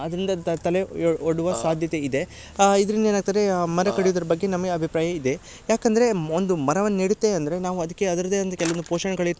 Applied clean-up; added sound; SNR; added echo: none; Burping, eructation; 11 dB; none.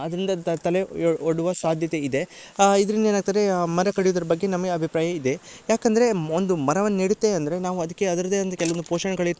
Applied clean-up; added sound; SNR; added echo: neural mask model Resemble Enhance denoiser.